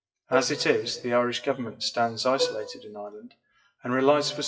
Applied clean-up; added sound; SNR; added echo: classical method WPE with log-MMSE.